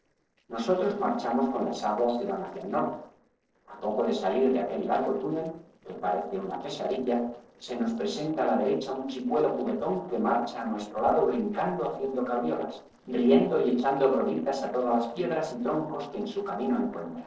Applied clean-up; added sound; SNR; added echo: neural separator model SepFormer DNS4.